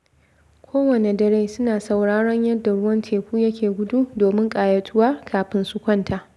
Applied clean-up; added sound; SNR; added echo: none; none; none; none.